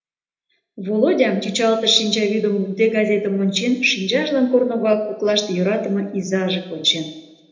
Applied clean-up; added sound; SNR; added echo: none; none; none; reverberation time 0.8 s.